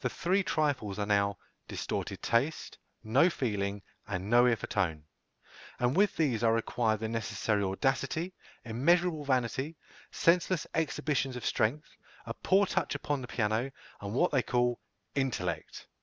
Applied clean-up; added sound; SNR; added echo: none; none; none; none.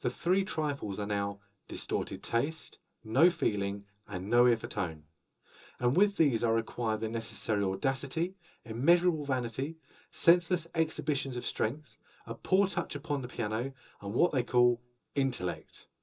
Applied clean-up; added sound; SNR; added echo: none; none; none; reverberation time 0.2 s.